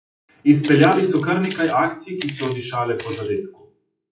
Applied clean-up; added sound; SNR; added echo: classical method WPE with log-MMSE.